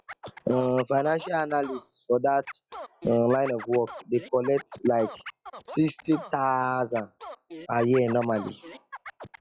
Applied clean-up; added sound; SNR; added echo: classical method log-MMSE.